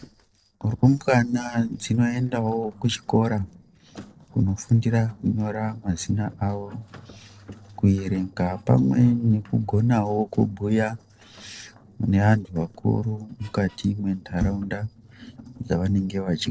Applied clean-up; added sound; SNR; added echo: neural separator model SepFormer DNS4.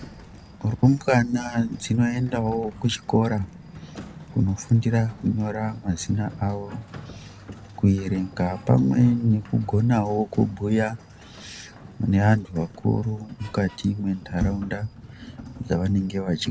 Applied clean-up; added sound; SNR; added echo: none; Sliding door; 16 dB; none.